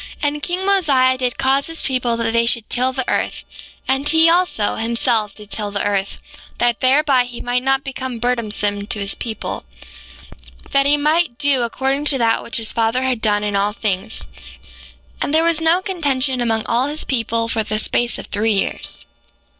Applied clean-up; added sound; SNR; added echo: neural separator model SepFormer DNS4.